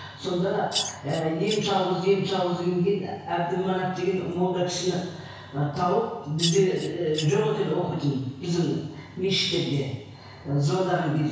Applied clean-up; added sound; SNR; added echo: none; Bird vocalization, bird call, bird song; 8 dB; reverberation time 1.1 s.